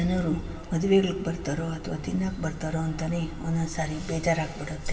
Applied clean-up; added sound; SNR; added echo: none; Rattle; 17 dB; reverberation time 2.6 s.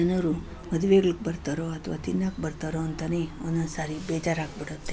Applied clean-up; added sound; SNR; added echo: none; none; none; none.